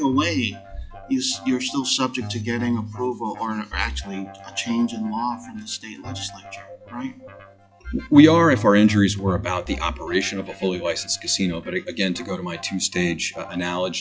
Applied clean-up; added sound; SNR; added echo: classical method log-MMSE.